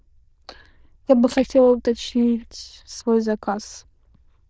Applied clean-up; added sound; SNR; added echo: neural diffusion model UNIVERSE++.